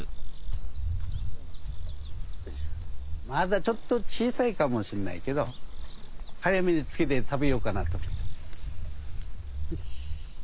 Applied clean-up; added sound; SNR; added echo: none; Walk, footsteps; -5 dB; none.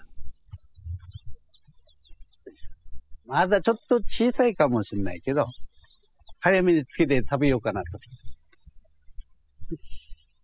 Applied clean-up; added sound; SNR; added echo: classical method spectral subtraction.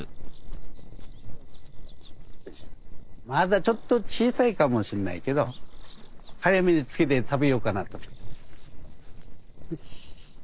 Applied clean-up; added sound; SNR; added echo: neural separator model SepFormer DNS4.